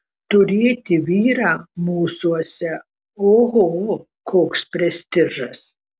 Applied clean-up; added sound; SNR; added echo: none; none; none; none.